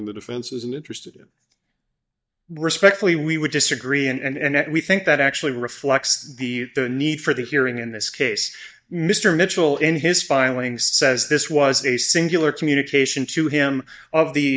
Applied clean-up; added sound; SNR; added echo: neural mask model DeepFilterNet 3.